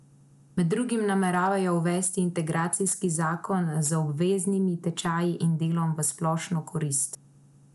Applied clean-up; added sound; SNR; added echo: none; none; none; none.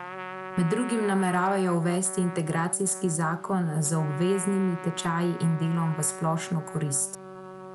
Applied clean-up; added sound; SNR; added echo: none; Trumpet; 12 dB; none.